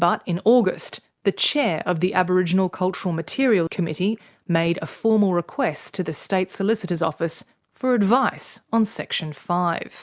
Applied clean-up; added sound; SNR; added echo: none; none; none; none.